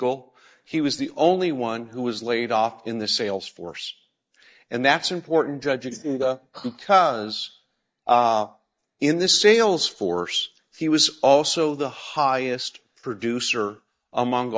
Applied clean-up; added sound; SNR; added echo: neural mask model DeepFilterNet 3.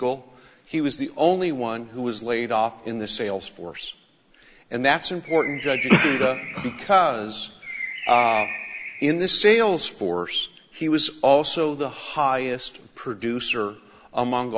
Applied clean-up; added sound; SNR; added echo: none; Bird; 8 dB; none.